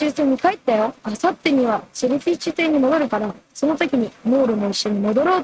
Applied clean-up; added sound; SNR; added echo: neural mask model RNNoise.